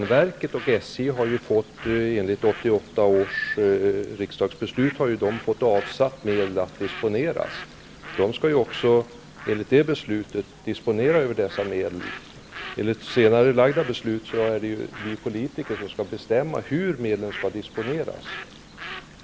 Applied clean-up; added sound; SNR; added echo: none; Bird; 16 dB; none.